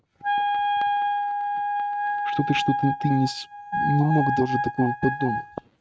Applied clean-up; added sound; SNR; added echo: neural mask model RNNoise.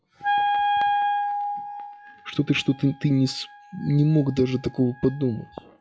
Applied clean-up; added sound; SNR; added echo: classical method log-MMSE.